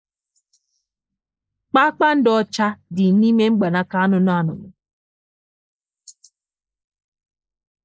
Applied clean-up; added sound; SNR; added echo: neural mask model Resemble Enhance denoiser.